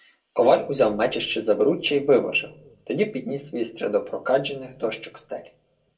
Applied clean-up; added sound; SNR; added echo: none; none; none; reverberation time 0.2 s.